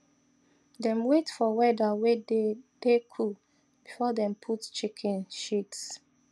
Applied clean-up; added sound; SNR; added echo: none; none; none; none.